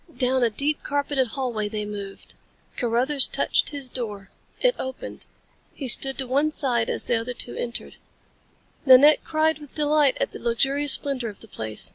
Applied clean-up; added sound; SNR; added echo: none; none; none; none.